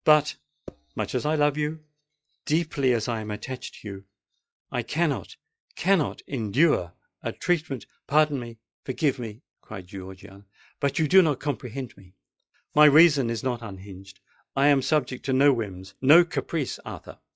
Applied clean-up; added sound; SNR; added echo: classical method log-MMSE.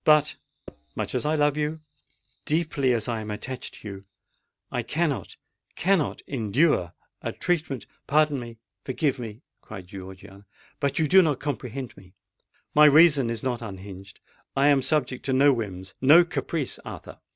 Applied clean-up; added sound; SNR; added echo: none; Percussion; 18 dB; none.